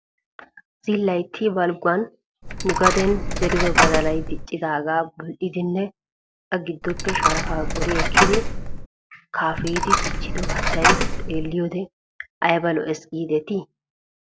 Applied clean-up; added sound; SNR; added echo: none; Coin (dropping); -4 dB; none.